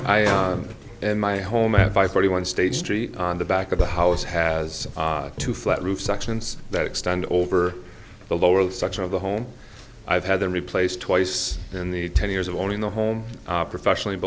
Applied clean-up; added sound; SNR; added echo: none; none; none; none.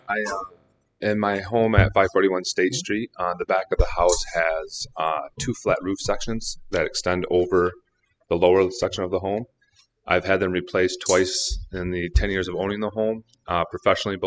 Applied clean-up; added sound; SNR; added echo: classical method spectral subtraction.